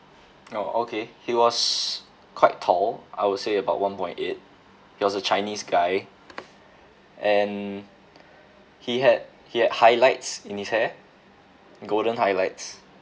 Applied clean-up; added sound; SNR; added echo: none; none; none; none.